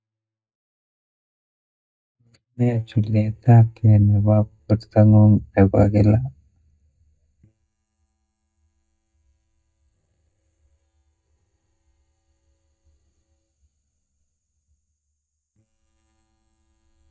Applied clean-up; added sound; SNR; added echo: neural mask model DeepFilterNet 3.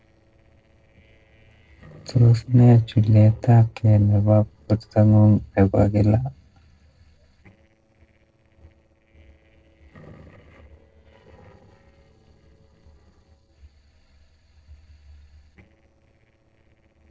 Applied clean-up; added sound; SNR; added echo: neural separator model SepFormer DNS4.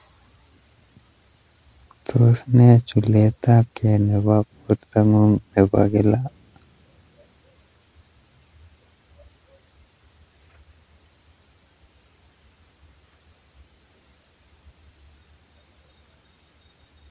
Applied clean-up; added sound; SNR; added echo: none; none; none; none.